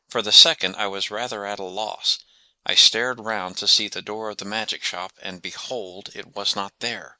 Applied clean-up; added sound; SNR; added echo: neural mask model Resemble Enhance denoiser.